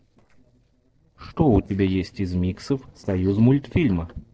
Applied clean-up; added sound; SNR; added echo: neural separator model SepFormer DNS4.